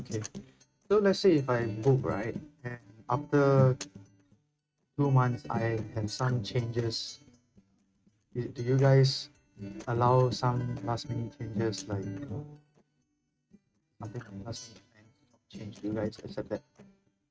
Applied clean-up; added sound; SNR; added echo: neural mask model RNNoise.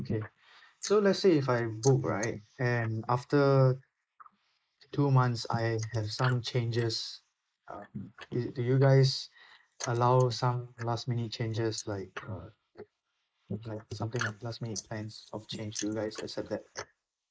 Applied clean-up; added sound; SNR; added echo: neural mask model Resemble Enhance denoiser.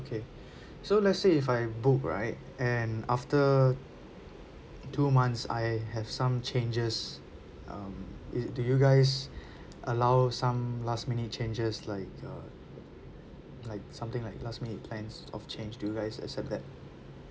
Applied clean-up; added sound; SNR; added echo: none; none; none; none.